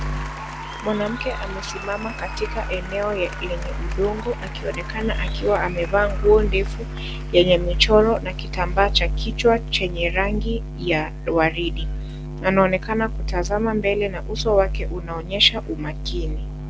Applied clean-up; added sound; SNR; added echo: none; Applause; 18 dB; none.